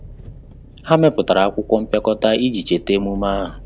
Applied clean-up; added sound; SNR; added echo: none; Engine; 18 dB; none.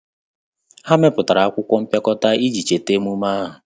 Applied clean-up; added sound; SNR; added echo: none; none; none; none.